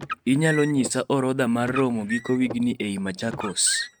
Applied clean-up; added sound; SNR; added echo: neural mask model RNNoise.